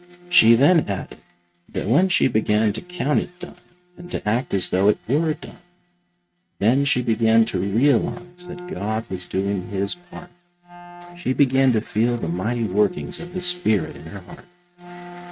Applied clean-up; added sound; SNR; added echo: neural mask model RNNoise.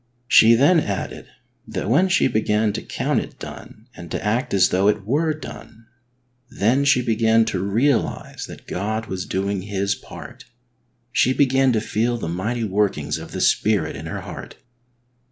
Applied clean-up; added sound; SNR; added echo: none; none; none; none.